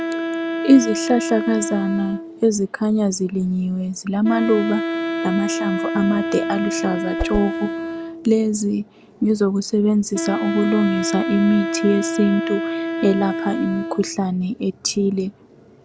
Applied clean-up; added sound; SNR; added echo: none; Wind instrument, woodwind instrument + Whoosh, swoosh, swish; 5 dB; none.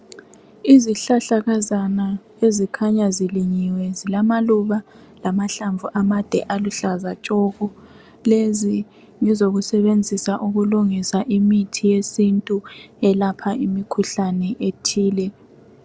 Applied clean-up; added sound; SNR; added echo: none; none; none; none.